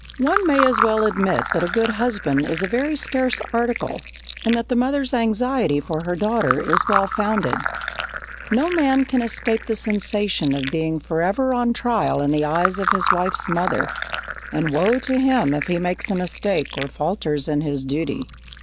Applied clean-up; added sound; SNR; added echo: none; Fill (with liquid); 7 dB; none.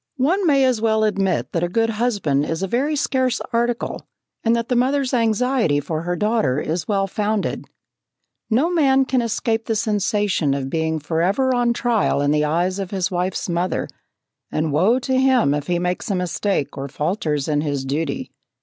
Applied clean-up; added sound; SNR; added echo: none; none; none; none.